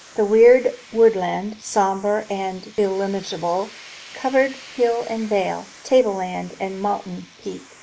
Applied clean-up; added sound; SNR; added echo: neural mask model Resemble Enhance denoiser.